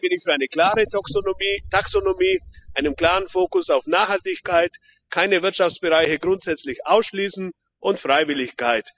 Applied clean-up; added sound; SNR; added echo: classical method spectral subtraction.